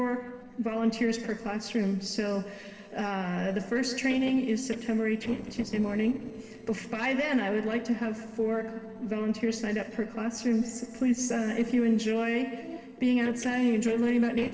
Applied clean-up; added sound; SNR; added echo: neural separator model SepFormer DNS4.